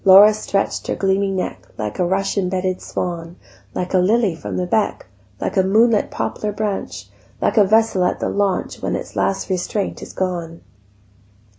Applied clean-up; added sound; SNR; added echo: none; none; none; none.